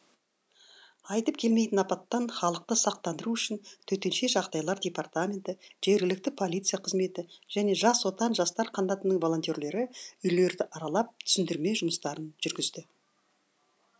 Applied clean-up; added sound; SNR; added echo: none; none; none; none.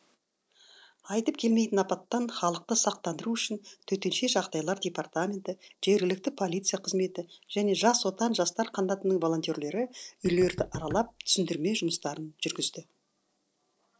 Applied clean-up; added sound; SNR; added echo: neural separator model SepFormer DNS4.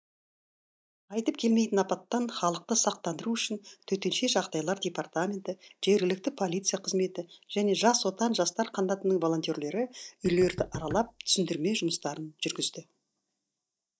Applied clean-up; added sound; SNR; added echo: neural mask model DeepFilterNet 3.